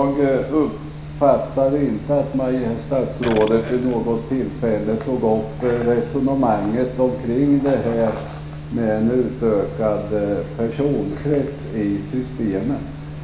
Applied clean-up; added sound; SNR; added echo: none; Burping, eructation; 12 dB; reverberation time 1.0 s.